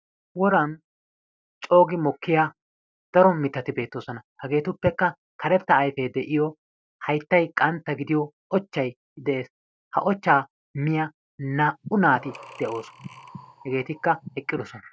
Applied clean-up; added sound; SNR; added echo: none; Breathing; 19 dB; none.